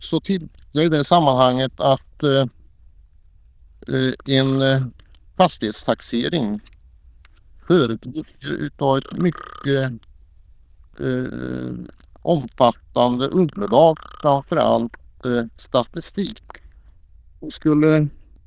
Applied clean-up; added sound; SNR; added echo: neural diffusion model UNIVERSE++.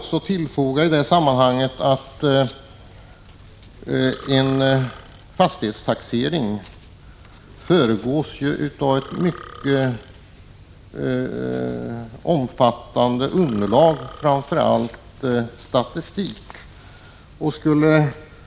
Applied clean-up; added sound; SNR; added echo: none; Burping, eructation; 20 dB; none.